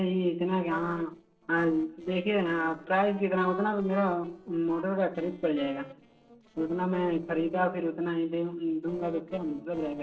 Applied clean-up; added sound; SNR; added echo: neural separator model SepFormer DNS4.